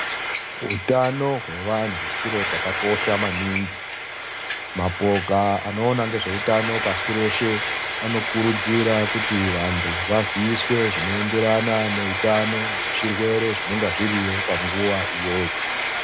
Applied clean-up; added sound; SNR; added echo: none; Frying (food); 2 dB; none.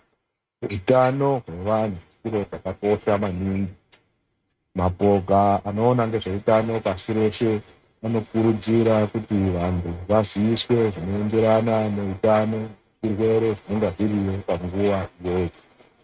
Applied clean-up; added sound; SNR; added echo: neural mask model RNNoise.